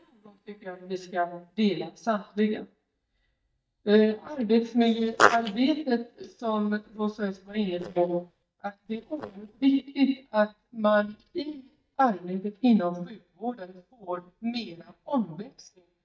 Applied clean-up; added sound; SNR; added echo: neural mask model DeepFilterNet 3.